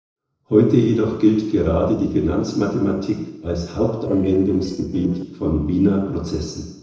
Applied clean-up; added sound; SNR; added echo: neural separator model SepFormer DNS4.